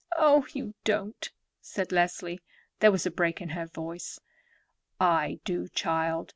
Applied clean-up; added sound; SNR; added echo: none; none; none; none.